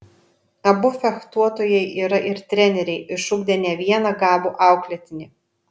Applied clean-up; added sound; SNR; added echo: none; none; none; none.